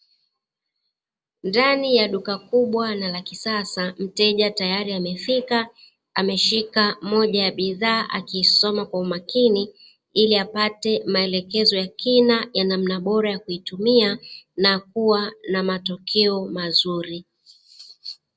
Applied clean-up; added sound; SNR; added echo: none; none; none; none.